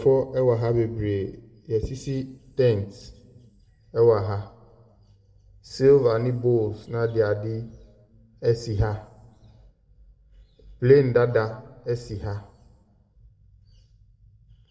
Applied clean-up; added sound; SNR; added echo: none; none; none; reverberation time 0.9 s.